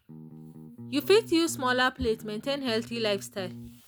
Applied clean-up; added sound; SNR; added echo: none; Bass guitar; 15 dB; none.